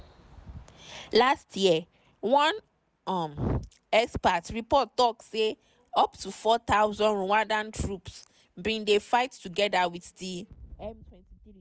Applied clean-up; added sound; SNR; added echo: none; none; none; none.